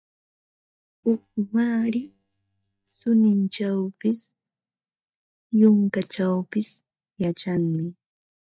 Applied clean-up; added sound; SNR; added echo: neural mask model DeepFilterNet 3.